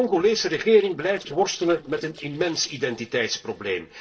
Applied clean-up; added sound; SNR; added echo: neural separator model SepFormer DNS4.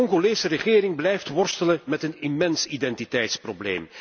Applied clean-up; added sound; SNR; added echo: none; none; none; none.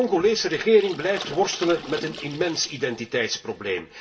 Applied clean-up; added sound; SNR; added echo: none; Water / Splash, splatter; 16 dB; reverberation time 0.2 s.